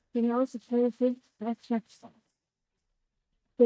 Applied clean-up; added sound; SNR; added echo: neural mask model DeepFilterNet 3.